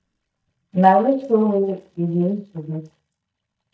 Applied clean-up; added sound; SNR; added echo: neural mask model DeepFilterNet 3.